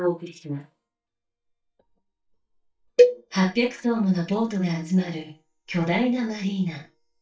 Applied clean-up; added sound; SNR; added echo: neural mask model DeepFilterNet 3.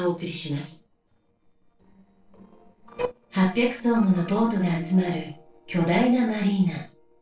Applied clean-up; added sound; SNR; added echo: neural separator model SepFormer DNS4.